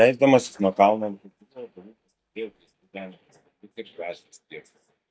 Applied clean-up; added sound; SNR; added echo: neural mask model DeepFilterNet 3.